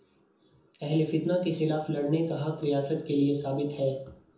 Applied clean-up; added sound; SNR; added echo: none; none; none; reverberation time 0.6 s.